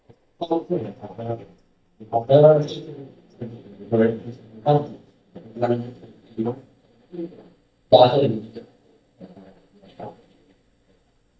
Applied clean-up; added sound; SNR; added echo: neural mask model DeepFilterNet 3.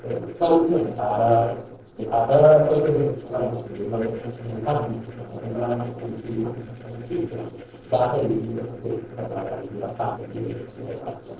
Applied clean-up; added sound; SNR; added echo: neural separator model SepFormer DNS4.